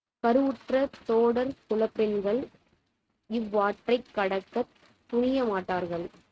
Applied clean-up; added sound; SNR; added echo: neural mask model RNNoise.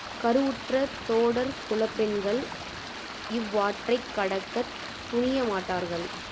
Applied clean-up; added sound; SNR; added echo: none; Stream; 10 dB; none.